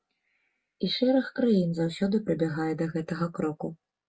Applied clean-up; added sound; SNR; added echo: none; none; none; none.